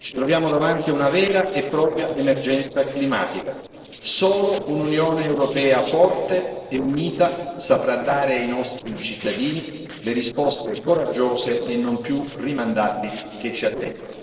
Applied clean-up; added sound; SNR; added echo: neural separator model SepFormer DNS4.